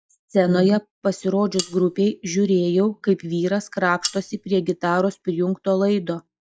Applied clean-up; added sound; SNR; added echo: classical method log-MMSE.